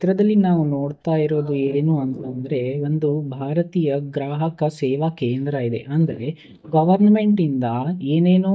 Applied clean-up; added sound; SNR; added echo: neural mask model DeepFilterNet 3.